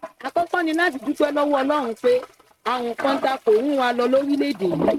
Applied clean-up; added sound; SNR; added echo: neural mask model RNNoise.